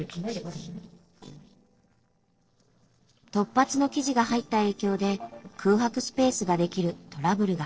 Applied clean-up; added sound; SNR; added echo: neural separator model SepFormer DNS4.